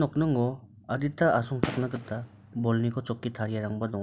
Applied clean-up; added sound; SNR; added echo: none; Gunshot, gunfire; 11 dB; none.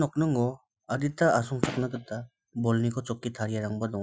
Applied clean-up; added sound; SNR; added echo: classical method Wiener filter.